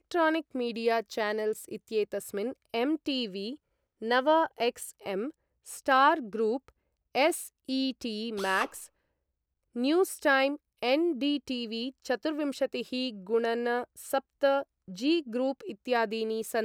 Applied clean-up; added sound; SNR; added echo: none; Drill; 11 dB; none.